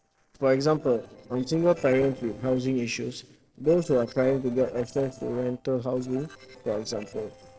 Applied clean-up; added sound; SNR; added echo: neural separator model SepFormer DNS4.